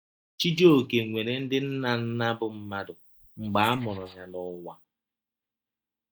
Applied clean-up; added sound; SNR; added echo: neural mask model DeepFilterNet 3.